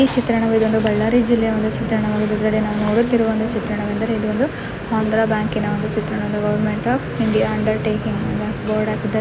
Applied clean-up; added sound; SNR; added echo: none; none; none; none.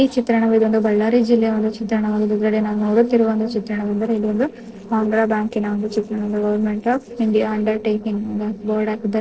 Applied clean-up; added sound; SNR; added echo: neural separator model SepFormer DNS4.